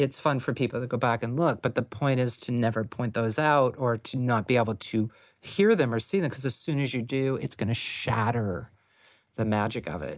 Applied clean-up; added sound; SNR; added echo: none; none; none; none.